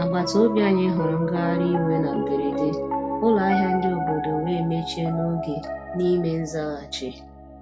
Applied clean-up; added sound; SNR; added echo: none; Piano; 4 dB; reverberation time 0.2 s.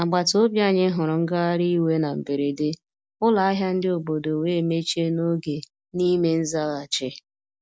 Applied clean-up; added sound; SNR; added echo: none; none; none; none.